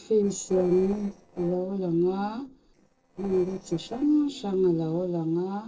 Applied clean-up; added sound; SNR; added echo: neural separator model SepFormer DNS4.